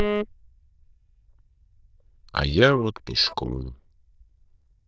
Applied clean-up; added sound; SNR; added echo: neural diffusion model UNIVERSE++.